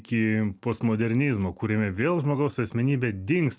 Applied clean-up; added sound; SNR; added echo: none; none; none; none.